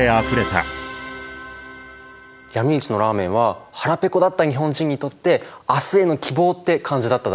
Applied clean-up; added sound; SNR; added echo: none; none; none; none.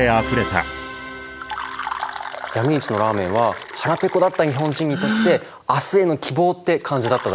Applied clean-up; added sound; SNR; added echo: none; Gasp + Fill (with liquid); 9 dB; none.